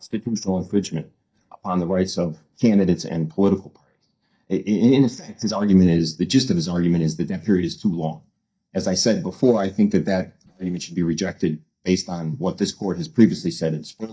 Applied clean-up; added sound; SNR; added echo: neural mask model DeepFilterNet 3.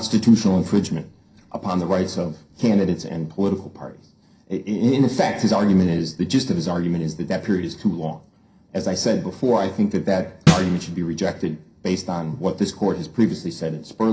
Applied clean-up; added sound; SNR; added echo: none; Snare drum; -1 dB; reverberation time 0.3 s.